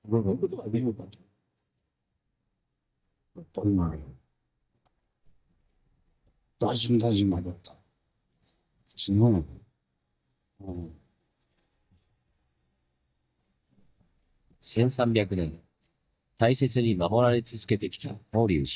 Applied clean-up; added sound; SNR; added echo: neural mask model DeepFilterNet 3.